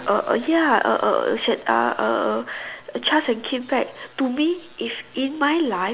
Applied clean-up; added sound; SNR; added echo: none; none; none; none.